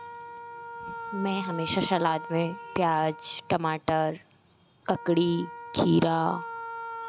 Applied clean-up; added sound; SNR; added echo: none; Wind instrument, woodwind instrument; 12 dB; none.